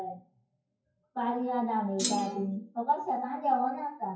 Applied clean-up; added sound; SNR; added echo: classical method WPE with log-MMSE.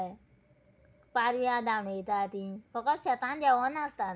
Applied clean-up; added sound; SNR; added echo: none; none; none; none.